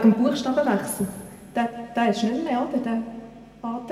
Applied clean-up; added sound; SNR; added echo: none; none; none; reverberation time 1.7 s.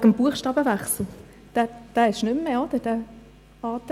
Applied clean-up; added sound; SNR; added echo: none; none; none; none.